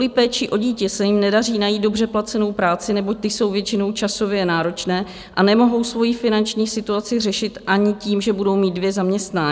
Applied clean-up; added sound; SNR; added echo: none; none; none; none.